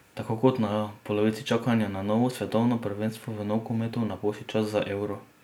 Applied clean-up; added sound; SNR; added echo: none; none; none; none.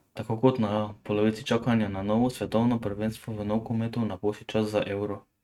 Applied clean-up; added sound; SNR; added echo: neural mask model RNNoise.